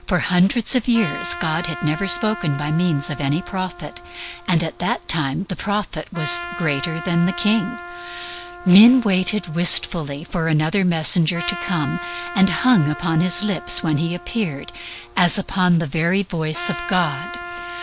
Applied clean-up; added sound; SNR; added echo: none; Trumpet; 13 dB; none.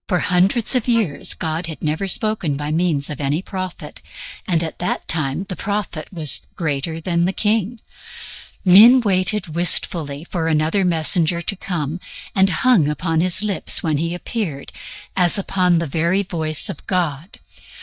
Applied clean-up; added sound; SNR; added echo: neural mask model DeepFilterNet 3.